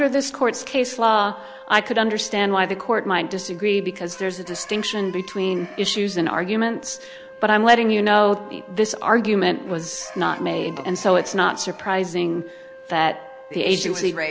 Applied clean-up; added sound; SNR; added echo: none; Wind instrument, woodwind instrument + Chicken, rooster; 20 dB; none.